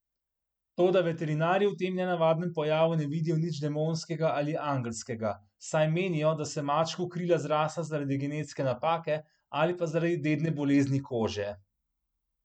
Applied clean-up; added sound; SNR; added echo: none; none; none; none.